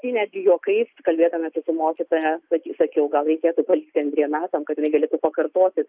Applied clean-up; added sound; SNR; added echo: none; none; none; none.